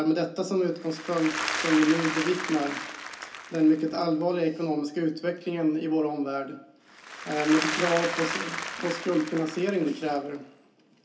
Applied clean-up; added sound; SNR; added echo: none; Applause / Crowd; 7 dB; reverberation time 0.3 s.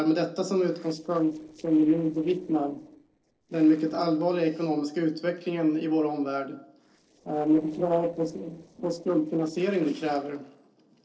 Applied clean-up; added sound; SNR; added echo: neural separator model SepFormer DNS4.